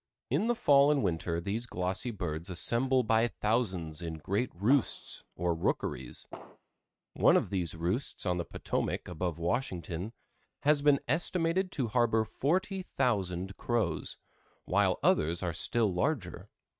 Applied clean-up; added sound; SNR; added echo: neural mask model RNNoise.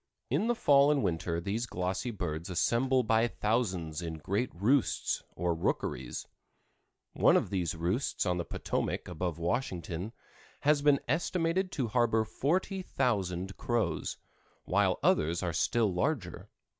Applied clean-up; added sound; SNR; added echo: none; none; none; none.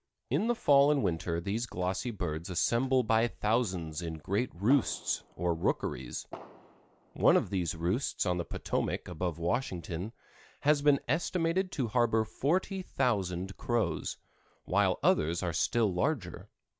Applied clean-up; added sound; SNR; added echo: none; Fireworks; 20 dB; none.